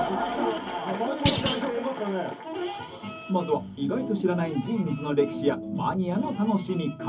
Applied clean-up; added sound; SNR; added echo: none; Thump, thud; 1 dB; reverberation time 0.3 s.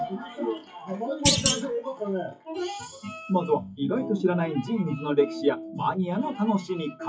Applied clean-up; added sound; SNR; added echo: classical method WPE with log-MMSE.